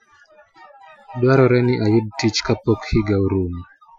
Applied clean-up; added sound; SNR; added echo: classical method Wiener filter.